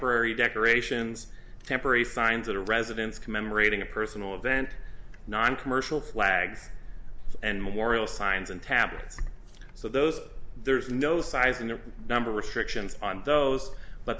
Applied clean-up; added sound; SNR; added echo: none; none; none; none.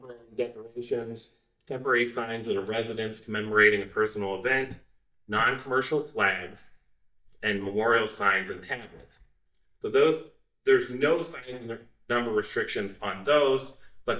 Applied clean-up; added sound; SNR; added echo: neural mask model DeepFilterNet 3.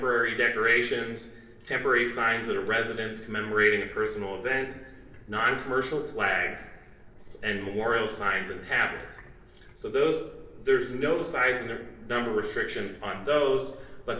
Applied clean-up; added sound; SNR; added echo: neural separator model SepFormer DNS4.